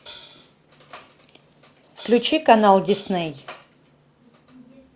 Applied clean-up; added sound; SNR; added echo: none; Hi-hat; 17 dB; none.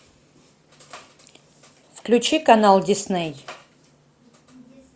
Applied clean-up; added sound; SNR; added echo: none; none; none; none.